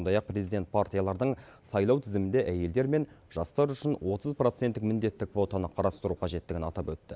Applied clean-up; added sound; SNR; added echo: none; none; none; none.